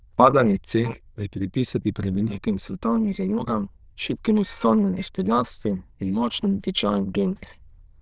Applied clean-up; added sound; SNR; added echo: neural diffusion model UNIVERSE++.